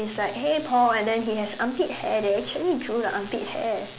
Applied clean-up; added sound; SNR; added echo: none; none; none; none.